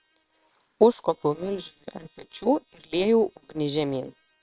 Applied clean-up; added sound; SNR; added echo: neural separator model SepFormer WHAM!.